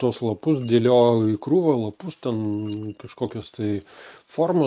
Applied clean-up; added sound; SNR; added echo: neural mask model RNNoise.